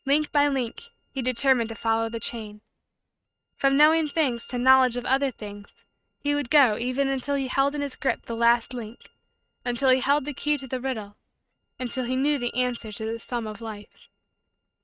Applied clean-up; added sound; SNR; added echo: neural mask model RNNoise.